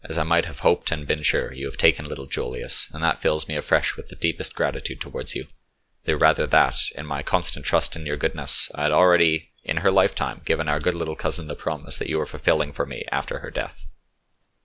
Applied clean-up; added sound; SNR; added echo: none; none; none; none.